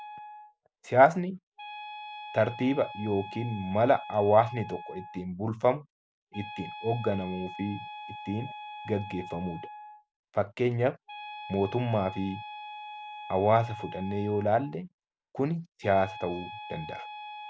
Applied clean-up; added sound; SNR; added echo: none; Wind instrument, woodwind instrument; 13 dB; none.